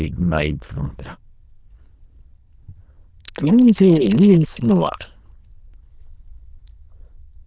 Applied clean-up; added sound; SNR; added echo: neural diffusion model UNIVERSE++.